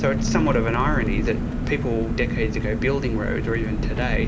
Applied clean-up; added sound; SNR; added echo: none; Engine; -2 dB; reverberation time 0.5 s.